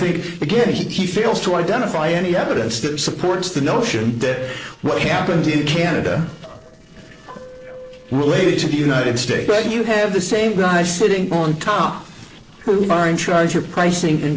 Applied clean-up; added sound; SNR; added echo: neural separator model SepFormer DNS4.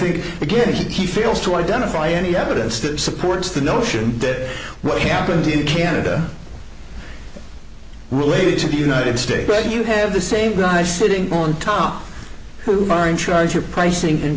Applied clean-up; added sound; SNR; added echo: none; none; none; none.